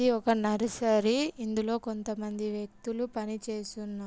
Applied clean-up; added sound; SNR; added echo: none; none; none; none.